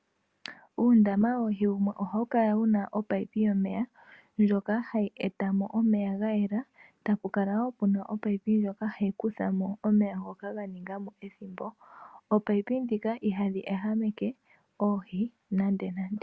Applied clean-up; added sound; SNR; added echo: none; none; none; none.